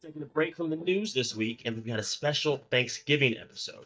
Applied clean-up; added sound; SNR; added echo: neural mask model DeepFilterNet 3.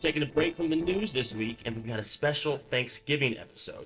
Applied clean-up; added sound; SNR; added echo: neural separator model SepFormer DNS4.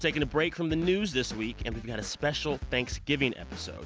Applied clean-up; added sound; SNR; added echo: none; none; none; none.